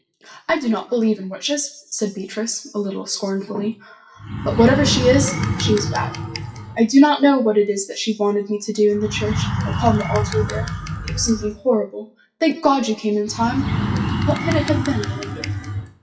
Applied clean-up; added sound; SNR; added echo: classical method WPE with log-MMSE.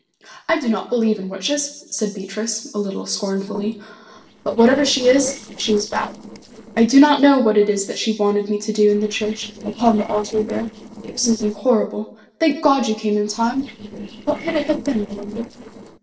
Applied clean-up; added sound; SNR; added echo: neural separator model SepFormer DNS4.